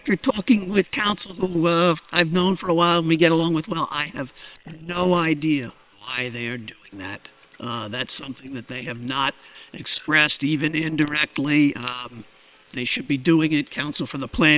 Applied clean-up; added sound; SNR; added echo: neural separator model SepFormer WHAM!.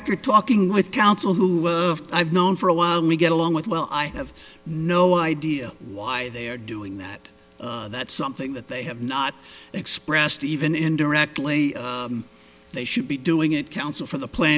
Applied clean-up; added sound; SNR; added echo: none; none; none; none.